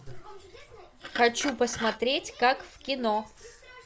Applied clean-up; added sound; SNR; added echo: none; Glass; 12 dB; none.